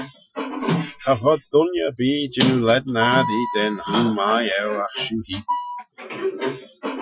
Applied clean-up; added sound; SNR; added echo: classical method Wiener filter.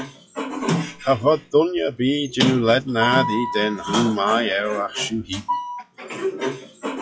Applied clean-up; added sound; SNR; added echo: classical method log-MMSE.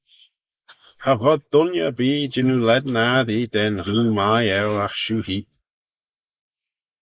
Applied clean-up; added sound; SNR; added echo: neural mask model Resemble Enhance denoiser.